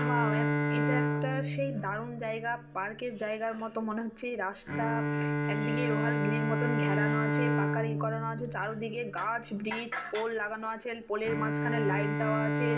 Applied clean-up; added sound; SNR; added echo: none; Bowed string instrument; -3 dB; reverberation time 1.4 s.